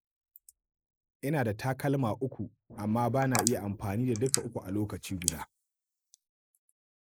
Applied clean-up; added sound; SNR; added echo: neural mask model Resemble Enhance denoiser.